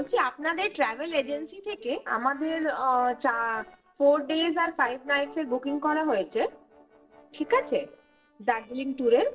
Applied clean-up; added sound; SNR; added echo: neural separator model SepFormer DNS4.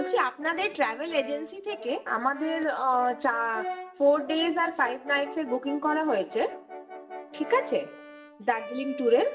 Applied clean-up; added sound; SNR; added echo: none; Brass instrument; 12 dB; reverberation time 0.5 s.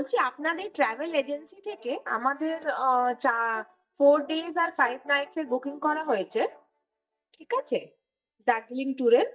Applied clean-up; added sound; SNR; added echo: neural mask model DeepFilterNet 3.